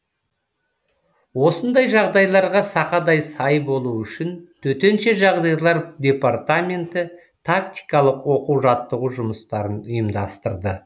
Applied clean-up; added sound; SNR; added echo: none; none; none; none.